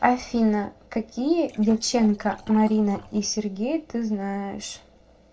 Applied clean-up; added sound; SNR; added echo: neural separator model SepFormer DNS4.